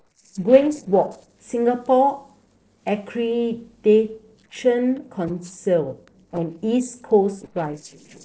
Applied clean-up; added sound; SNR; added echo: neural separator model SepFormer DNS4.